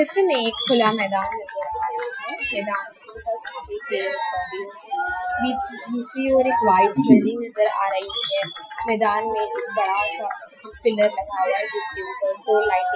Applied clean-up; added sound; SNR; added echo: classical method Wiener filter.